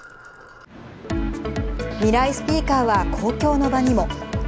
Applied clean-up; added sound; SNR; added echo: none; none; none; none.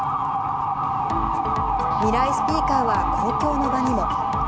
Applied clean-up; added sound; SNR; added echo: none; Motor vehicle (road) / Siren; -4 dB; none.